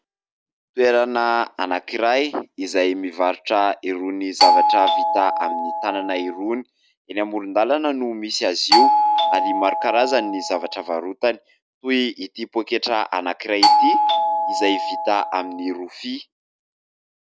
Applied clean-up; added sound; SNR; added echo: none; Doorbell; -4 dB; none.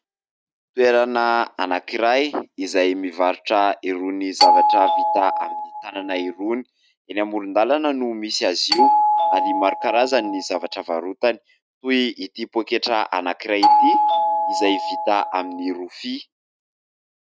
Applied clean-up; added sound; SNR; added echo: neural mask model RNNoise.